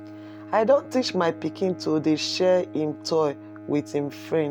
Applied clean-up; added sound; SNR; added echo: none; Bowed string instrument; 15 dB; none.